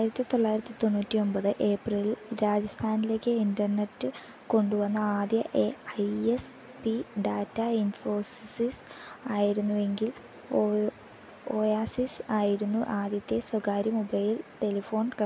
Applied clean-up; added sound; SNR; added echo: none; none; none; none.